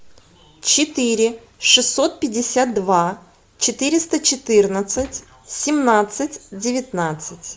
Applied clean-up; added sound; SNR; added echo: none; Gunshot, gunfire; 20 dB; none.